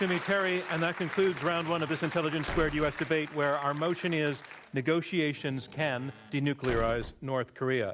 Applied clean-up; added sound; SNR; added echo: none; Squeak / Slam / Wood; 13 dB; none.